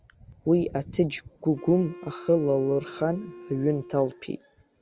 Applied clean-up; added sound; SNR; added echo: none; Wind instrument, woodwind instrument; 18 dB; none.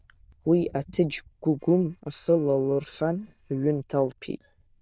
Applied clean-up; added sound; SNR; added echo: neural diffusion model UNIVERSE++.